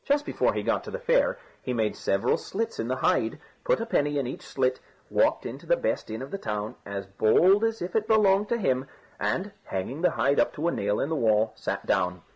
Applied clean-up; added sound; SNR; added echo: none; none; none; none.